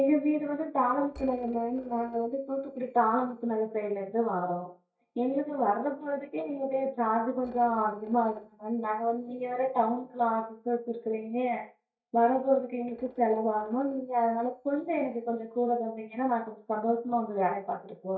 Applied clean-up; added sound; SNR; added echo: neural mask model DeepFilterNet 3.